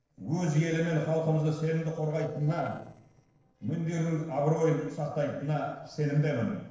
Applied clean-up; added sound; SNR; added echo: neural separator model SepFormer DNS4.